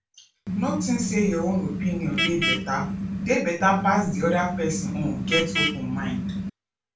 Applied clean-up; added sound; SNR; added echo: none; Vehicle horn, car horn, honking; 1 dB; reverberation time 0.3 s.